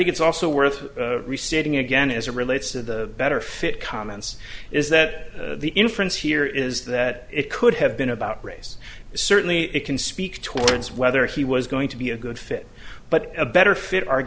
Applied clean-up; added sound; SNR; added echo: none; Thump, thud; 11 dB; none.